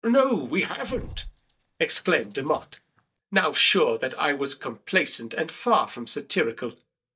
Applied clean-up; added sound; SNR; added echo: neural mask model DeepFilterNet 3.